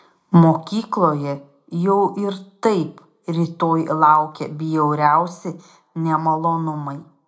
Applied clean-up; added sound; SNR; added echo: none; none; none; reverberation time 0.2 s.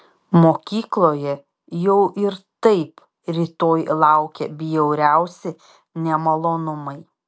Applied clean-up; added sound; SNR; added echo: none; none; none; none.